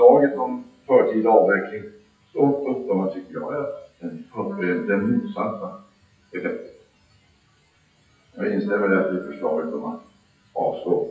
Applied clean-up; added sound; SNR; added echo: classical method WPE with log-MMSE.